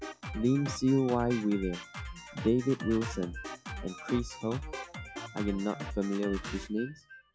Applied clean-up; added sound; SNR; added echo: classical method log-MMSE.